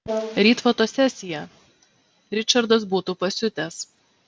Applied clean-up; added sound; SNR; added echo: none; Brass instrument; 12 dB; none.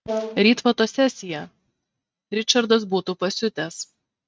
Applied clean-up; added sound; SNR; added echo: neural mask model RNNoise.